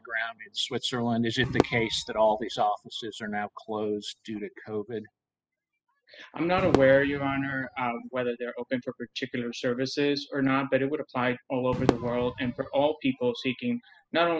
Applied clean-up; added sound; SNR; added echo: classical method spectral subtraction.